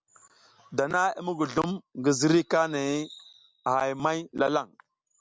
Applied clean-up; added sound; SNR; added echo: none; none; none; none.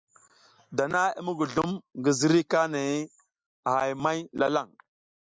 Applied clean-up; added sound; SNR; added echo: neural mask model Resemble Enhance denoiser.